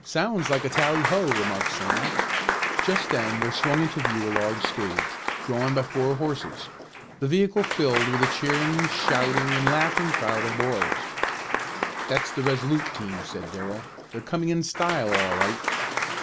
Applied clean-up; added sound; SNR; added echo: none; Applause / Crowd; 1 dB; none.